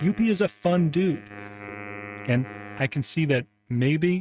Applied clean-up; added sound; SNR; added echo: neural mask model RNNoise.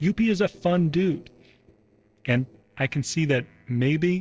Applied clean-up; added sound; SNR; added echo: neural separator model SepFormer DNS4.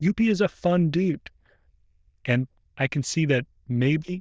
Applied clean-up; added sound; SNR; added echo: neural diffusion model UNIVERSE++.